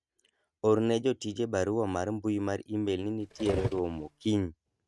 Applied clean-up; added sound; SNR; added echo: neural mask model RNNoise.